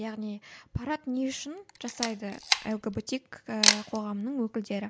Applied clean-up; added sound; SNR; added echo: none; Camera; -2 dB; none.